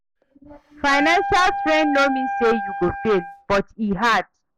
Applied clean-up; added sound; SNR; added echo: none; Wind instrument, woodwind instrument; 6 dB; none.